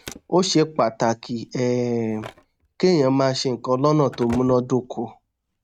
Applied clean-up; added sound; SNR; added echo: neural mask model RNNoise.